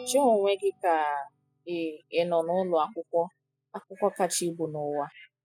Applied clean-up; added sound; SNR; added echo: classical method spectral subtraction.